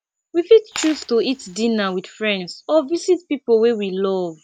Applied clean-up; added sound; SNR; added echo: none; Coin (dropping); 18 dB; none.